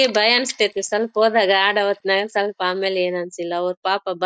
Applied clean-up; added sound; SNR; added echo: neural mask model DeepFilterNet 3.